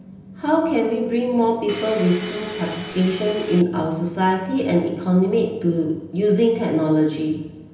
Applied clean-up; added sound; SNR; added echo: none; Domestic sounds, home sounds; 12 dB; reverberation time 0.9 s.